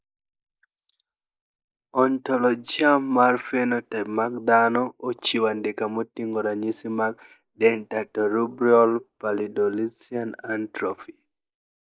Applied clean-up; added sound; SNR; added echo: neural mask model Resemble Enhance denoiser.